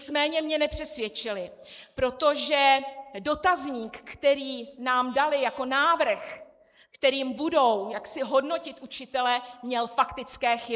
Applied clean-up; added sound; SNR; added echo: neural mask model Resemble Enhance denoiser.